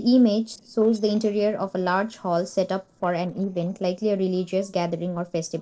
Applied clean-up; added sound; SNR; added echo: neural separator model SepFormer DNS4.